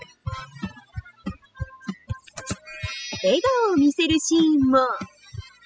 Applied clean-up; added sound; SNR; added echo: classical method spectral subtraction.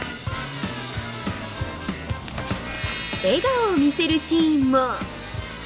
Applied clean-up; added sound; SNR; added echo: none; Squeak; 15 dB; none.